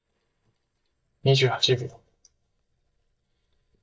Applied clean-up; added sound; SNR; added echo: neural mask model DeepFilterNet 3.